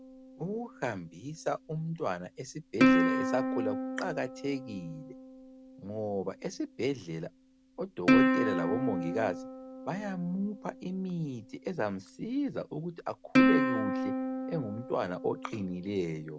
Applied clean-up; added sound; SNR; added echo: none; Plucked string instrument; -3 dB; none.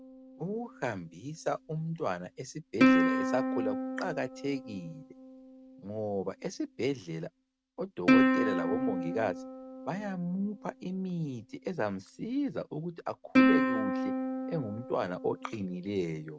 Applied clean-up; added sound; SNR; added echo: neural mask model RNNoise.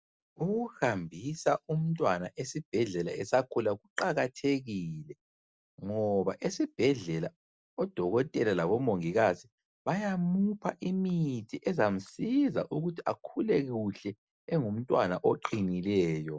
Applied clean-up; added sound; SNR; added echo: none; none; none; none.